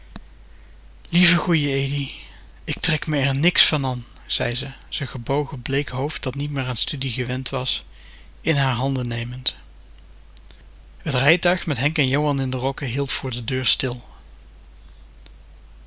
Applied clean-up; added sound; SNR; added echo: none; none; none; none.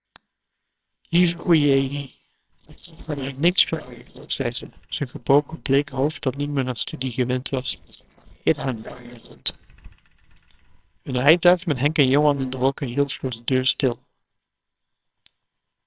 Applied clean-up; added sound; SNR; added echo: neural separator model SepFormer WHAMR!.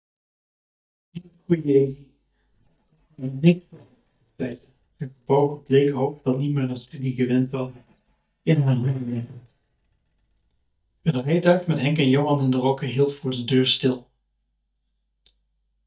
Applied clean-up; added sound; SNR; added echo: neural mask model DeepFilterNet 3.